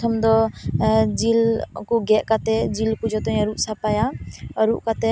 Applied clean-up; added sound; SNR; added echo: none; none; none; none.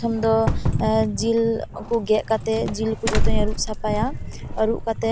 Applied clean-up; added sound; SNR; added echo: none; Doorbell; 2 dB; none.